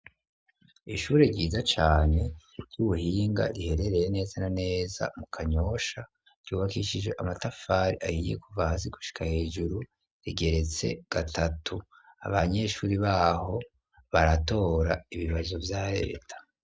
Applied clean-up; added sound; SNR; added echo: none; none; none; none.